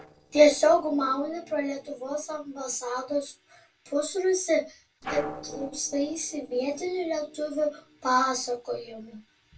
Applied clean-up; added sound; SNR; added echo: neural separator model SepFormer DNS4.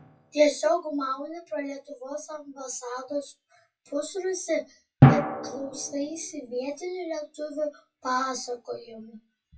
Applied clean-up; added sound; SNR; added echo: classical method WPE with log-MMSE.